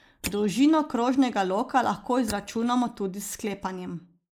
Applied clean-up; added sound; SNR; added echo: neural mask model Resemble Enhance denoiser.